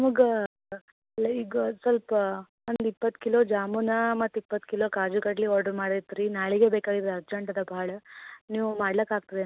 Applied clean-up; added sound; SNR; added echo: none; none; none; none.